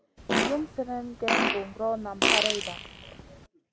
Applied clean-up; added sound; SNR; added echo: none; Fart; -4 dB; none.